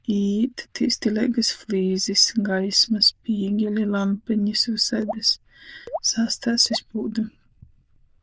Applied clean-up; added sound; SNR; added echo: neural diffusion model UNIVERSE++.